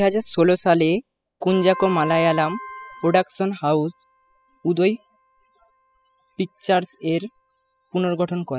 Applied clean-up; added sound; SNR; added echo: classical method spectral subtraction.